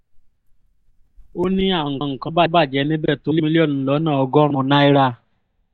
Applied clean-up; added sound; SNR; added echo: neural mask model DeepFilterNet 3.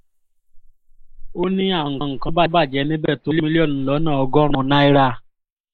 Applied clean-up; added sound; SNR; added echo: neural mask model Resemble Enhance denoiser.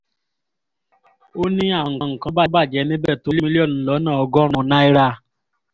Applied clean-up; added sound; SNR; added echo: none; none; none; none.